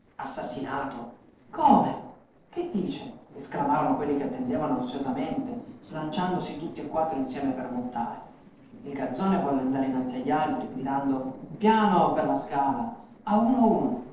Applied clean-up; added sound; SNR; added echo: neural separator model SepFormer DNS4.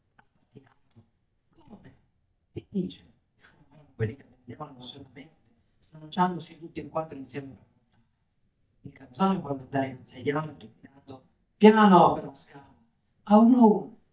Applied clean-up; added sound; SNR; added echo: neural mask model DeepFilterNet 3.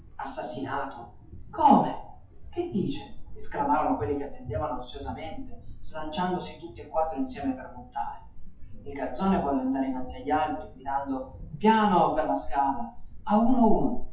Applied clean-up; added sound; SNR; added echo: classical method WPE with log-MMSE.